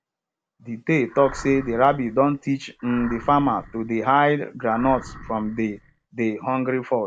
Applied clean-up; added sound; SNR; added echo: none; Animal; 17 dB; none.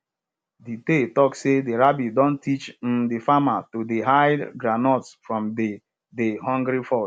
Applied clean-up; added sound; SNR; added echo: none; none; none; none.